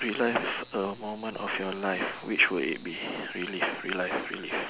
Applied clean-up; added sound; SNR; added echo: none; none; none; none.